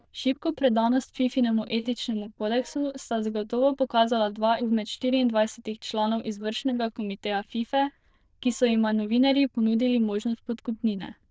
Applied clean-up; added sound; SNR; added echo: neural diffusion model UNIVERSE++.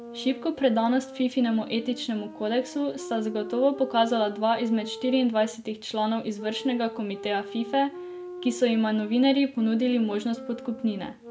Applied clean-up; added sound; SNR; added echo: none; Wind instrument, woodwind instrument; 15 dB; none.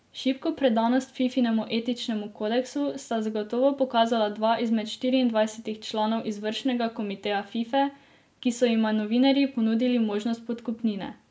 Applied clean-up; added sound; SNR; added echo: none; none; none; none.